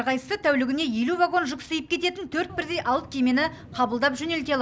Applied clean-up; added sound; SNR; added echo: none; none; none; none.